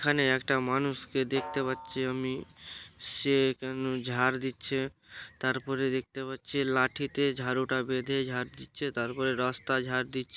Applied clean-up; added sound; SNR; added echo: none; Snare drum; 17 dB; none.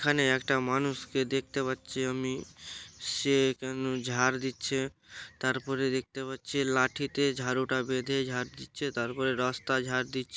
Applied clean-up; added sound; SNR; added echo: none; none; none; none.